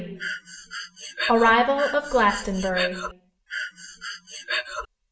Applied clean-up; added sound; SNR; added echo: none; Breathing; 7 dB; reverberation time 0.7 s.